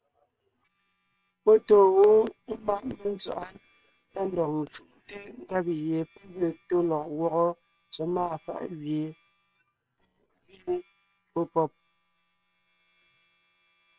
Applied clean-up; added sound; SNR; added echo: neural separator model SepFormer WHAM!.